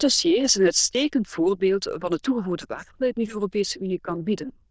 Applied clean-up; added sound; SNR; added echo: neural diffusion model UNIVERSE++.